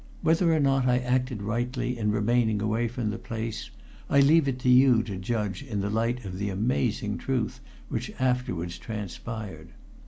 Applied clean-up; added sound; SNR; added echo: none; none; none; none.